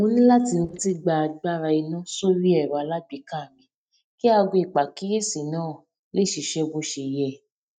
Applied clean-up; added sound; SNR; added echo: neural mask model DeepFilterNet 3.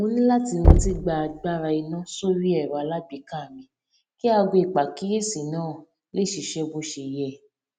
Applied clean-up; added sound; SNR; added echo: none; Knock; -3 dB; none.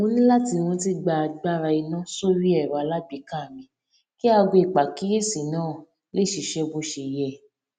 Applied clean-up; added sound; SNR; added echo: none; none; none; none.